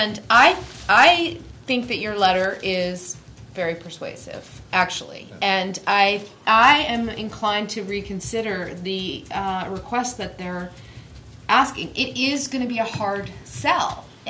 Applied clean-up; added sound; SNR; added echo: none; none; none; none.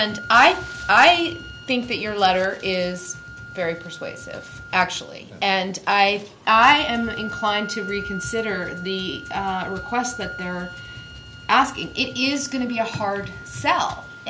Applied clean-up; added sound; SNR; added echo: none; Wind instrument, woodwind instrument; 15 dB; none.